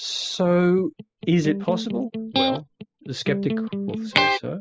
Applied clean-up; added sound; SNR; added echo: classical method spectral subtraction.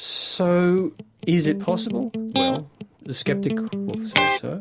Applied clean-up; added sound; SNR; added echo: none; Electric guitar; 1 dB; none.